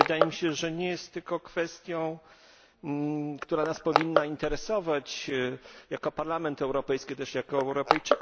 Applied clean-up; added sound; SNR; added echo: none; Crushing; 2 dB; none.